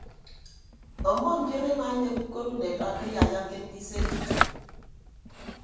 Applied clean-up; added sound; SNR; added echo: none; Drawer open or close; 1 dB; reverberation time 1.2 s.